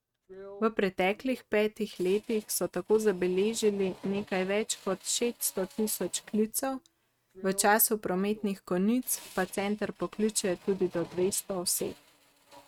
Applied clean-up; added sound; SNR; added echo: neural mask model RNNoise.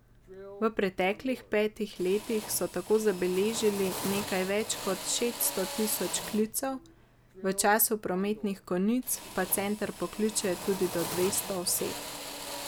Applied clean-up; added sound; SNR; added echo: none; Drill; 11 dB; none.